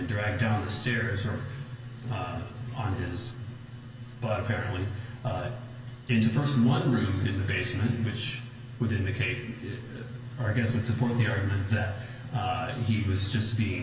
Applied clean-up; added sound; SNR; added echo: none; none; none; reverberation time 0.2 s.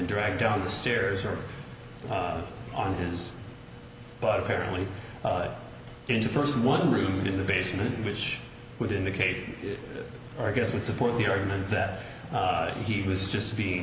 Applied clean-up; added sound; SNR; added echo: none; none; none; none.